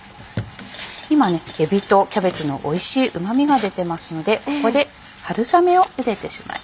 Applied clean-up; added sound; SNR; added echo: none; none; none; none.